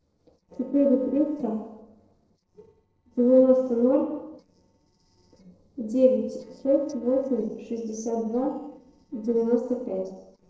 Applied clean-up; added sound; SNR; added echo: neural separator model SepFormer DNS4.